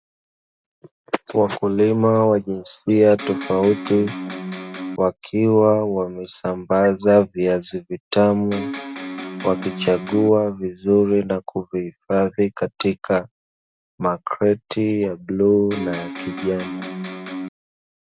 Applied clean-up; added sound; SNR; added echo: none; Electric guitar; 9 dB; none.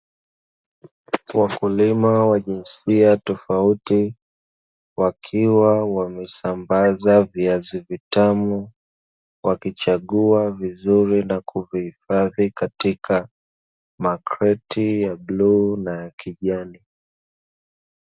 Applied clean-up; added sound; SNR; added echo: none; none; none; none.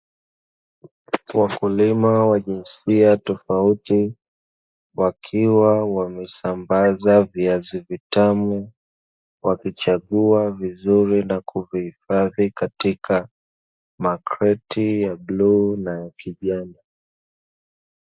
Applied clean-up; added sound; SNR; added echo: neural mask model Resemble Enhance denoiser.